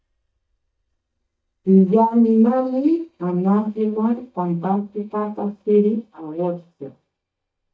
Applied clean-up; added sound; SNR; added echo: neural mask model DeepFilterNet 3.